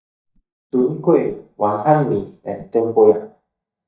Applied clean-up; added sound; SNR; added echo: neural mask model DeepFilterNet 3.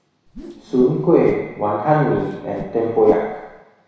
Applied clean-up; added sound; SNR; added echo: none; Whoosh, swoosh, swish; 13 dB; reverberation time 1.1 s.